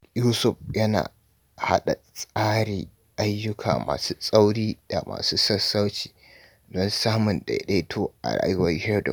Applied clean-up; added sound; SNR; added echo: none; none; none; none.